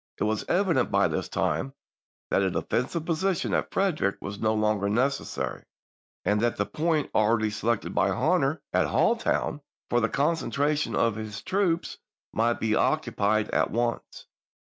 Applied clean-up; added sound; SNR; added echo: none; none; none; none.